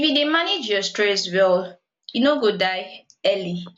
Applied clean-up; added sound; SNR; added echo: none; none; none; none.